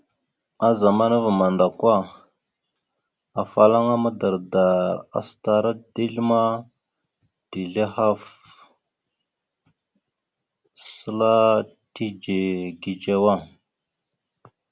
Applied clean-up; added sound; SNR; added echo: none; none; none; none.